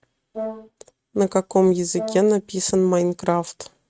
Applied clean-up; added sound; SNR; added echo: neural mask model RNNoise.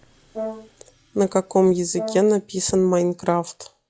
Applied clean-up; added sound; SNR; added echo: classical method log-MMSE.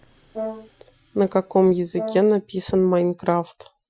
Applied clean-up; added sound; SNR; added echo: classical method Wiener filter.